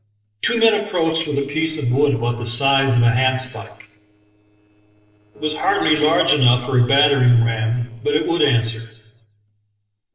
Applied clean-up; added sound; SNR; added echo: neural separator model SepFormer DNS4.